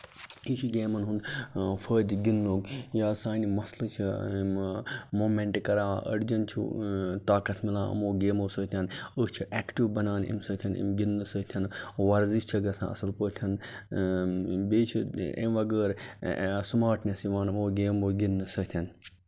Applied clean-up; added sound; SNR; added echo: neural separator model SepFormer DNS4.